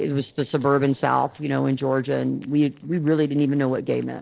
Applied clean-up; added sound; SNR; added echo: neural separator model SepFormer DNS4.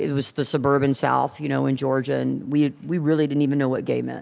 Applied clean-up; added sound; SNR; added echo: none; none; none; none.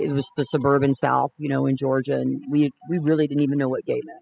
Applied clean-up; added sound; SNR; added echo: classical method spectral subtraction.